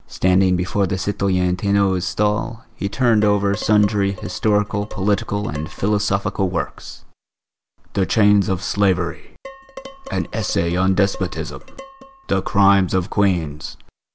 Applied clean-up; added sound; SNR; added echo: none; Dishes, pots, and pans; 19 dB; none.